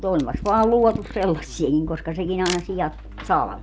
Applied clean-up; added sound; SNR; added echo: none; Camera; 19 dB; none.